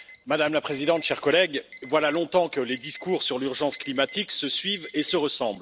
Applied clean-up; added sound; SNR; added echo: none; Alarm; 14 dB; none.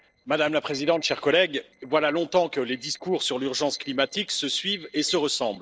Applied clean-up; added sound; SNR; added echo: neural separator model SepFormer DNS4.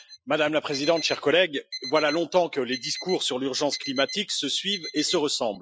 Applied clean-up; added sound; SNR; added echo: classical method Wiener filter.